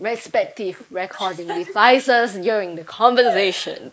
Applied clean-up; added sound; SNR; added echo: neural mask model Resemble Enhance denoiser.